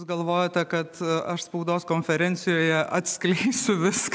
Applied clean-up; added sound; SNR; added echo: none; none; none; none.